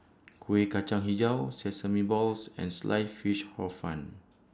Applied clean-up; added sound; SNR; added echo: none; none; none; none.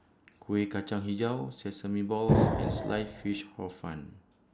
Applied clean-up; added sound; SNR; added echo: none; Explosion; -4 dB; none.